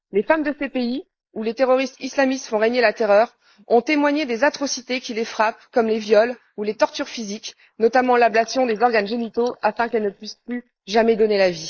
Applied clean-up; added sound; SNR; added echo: neural mask model Resemble Enhance denoiser.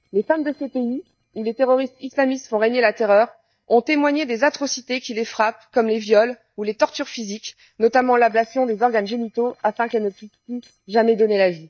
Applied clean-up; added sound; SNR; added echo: neural mask model DeepFilterNet 3.